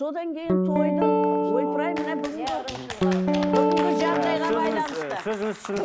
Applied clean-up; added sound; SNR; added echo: none; Guitar; -5 dB; none.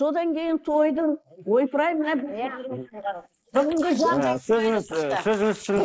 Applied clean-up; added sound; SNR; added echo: neural mask model Resemble Enhance denoiser.